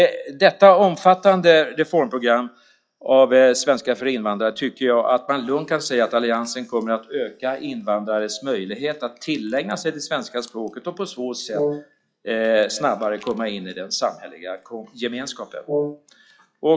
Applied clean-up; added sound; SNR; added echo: classical method log-MMSE.